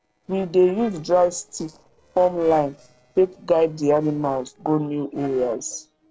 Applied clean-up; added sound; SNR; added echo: neural separator model SepFormer DNS4.